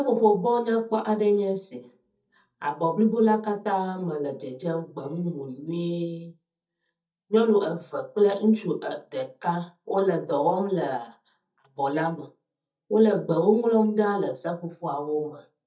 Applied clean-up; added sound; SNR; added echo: neural mask model DeepFilterNet 3.